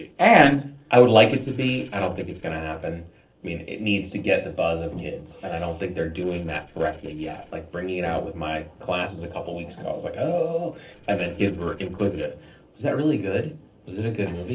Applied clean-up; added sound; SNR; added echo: neural separator model SepFormer DNS4.